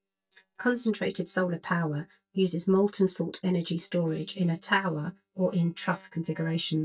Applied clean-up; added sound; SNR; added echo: neural mask model DeepFilterNet 3.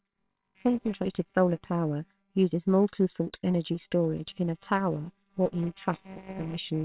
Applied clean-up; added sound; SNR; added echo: neural separator model SepFormer WHAMR!.